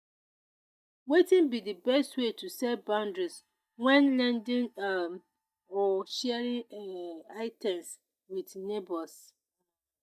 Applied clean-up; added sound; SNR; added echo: neural mask model DeepFilterNet 3.